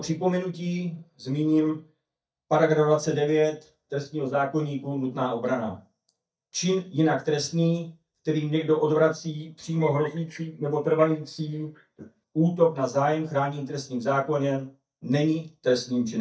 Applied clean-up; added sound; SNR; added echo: neural mask model DeepFilterNet 3.